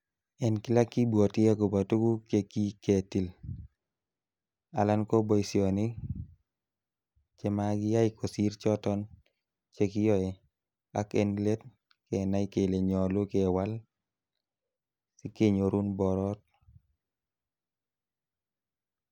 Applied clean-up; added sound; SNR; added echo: none; none; none; none.